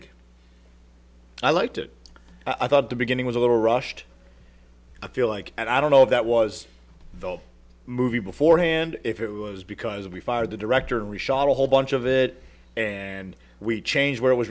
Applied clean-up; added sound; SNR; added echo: none; none; none; none.